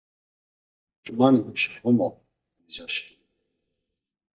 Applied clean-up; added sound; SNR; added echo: neural mask model DeepFilterNet 3.